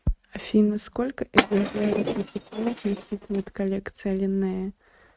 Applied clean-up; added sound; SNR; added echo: neural mask model RNNoise.